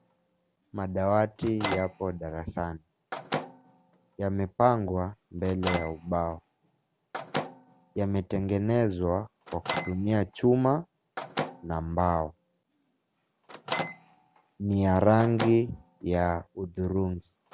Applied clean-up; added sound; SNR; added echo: none; Microwave oven; 11 dB; none.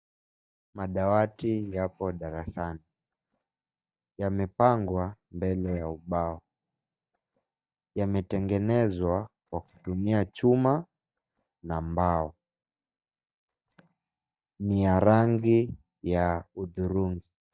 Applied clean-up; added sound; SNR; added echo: neural mask model DeepFilterNet 3.